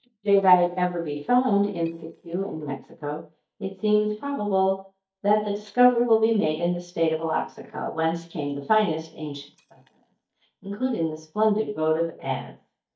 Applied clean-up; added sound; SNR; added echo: neural mask model DeepFilterNet 3.